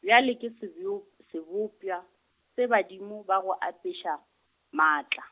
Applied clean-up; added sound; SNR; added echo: none; none; none; none.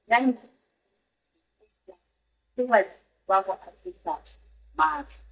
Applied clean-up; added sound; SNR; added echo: neural mask model DeepFilterNet 3.